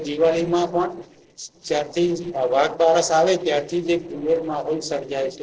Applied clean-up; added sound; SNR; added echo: neural separator model SepFormer DNS4.